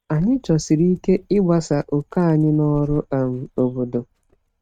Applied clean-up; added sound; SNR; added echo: neural mask model RNNoise.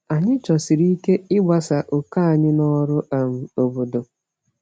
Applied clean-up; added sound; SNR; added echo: none; none; none; none.